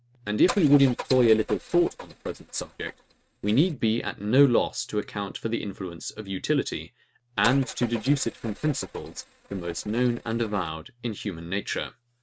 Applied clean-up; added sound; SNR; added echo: neural mask model RNNoise.